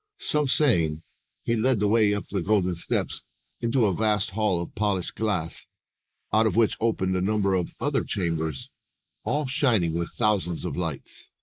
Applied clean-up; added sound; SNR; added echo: neural mask model Resemble Enhance denoiser.